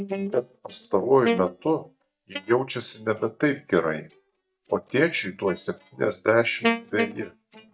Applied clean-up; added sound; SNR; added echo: neural mask model DeepFilterNet 3.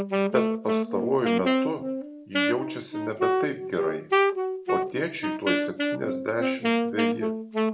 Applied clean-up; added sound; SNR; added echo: none; Wind instrument, woodwind instrument; -5 dB; none.